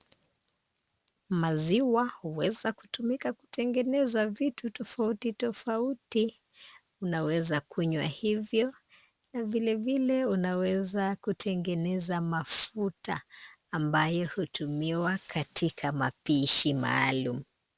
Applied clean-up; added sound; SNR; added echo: none; none; none; none.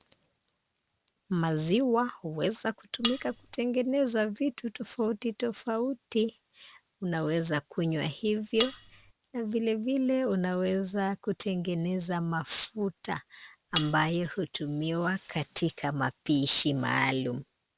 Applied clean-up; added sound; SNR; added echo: none; Cutlery, silverware; 6 dB; none.